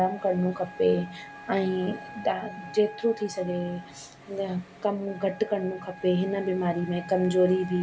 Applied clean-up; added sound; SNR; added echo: none; Wind instrument, woodwind instrument; 17 dB; none.